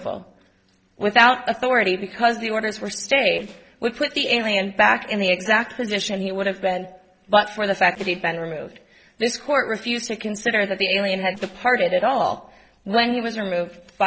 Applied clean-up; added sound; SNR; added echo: neural separator model SepFormer DNS4.